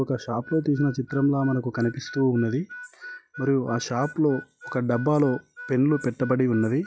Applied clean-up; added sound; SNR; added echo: classical method log-MMSE.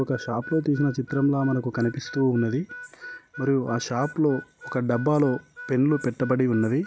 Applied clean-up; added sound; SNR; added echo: none; Harmonica; 17 dB; none.